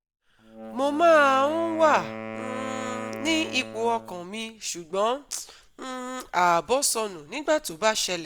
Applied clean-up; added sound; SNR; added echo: none; Wind instrument, woodwind instrument; 14 dB; none.